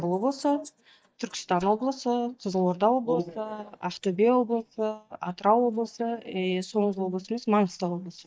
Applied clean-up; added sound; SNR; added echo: neural mask model DeepFilterNet 3.